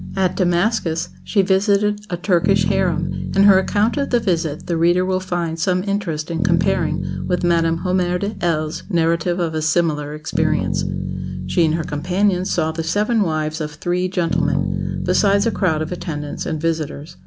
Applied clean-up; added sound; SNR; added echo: none; Bass guitar; 6 dB; none.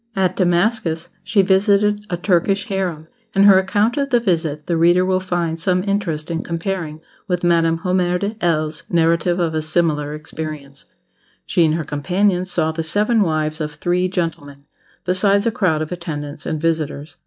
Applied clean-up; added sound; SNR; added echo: neural mask model DeepFilterNet 3.